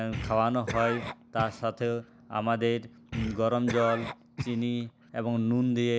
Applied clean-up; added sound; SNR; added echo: none; Cough; 11 dB; none.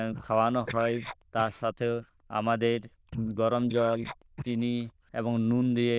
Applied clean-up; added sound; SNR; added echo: neural diffusion model UNIVERSE++.